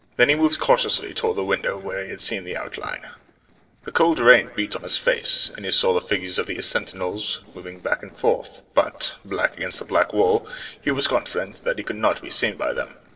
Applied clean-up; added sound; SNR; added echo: neural separator model SepFormer DNS4.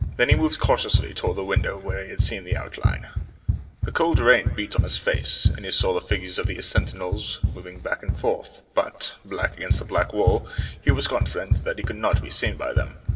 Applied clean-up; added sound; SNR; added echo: none; Run; -1 dB; reverberation time 1.3 s.